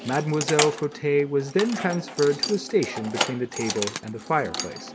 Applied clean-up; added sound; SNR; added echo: none; Keys jangling; 7 dB; none.